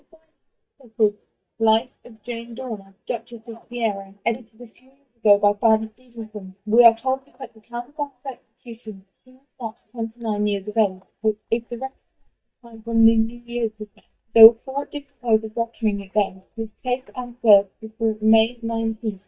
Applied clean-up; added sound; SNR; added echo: neural mask model DeepFilterNet 3.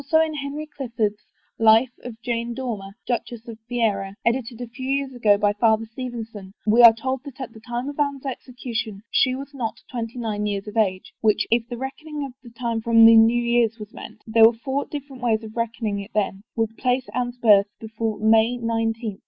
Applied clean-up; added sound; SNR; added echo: none; none; none; none.